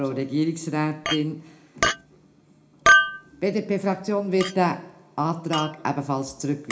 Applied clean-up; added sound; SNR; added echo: none; Chink, clink; 1 dB; reverberation time 0.4 s.